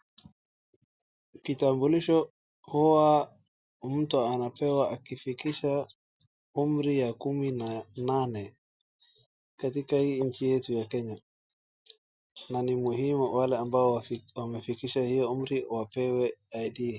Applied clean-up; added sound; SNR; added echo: none; none; none; none.